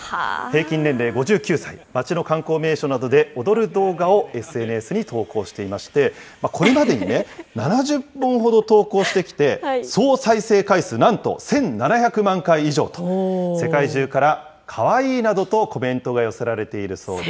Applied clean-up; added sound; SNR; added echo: none; none; none; none.